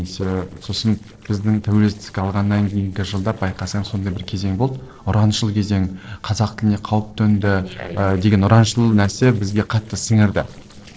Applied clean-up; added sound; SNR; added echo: neural separator model SepFormer DNS4.